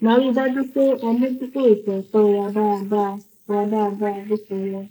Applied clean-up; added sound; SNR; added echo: neural mask model Resemble Enhance denoiser.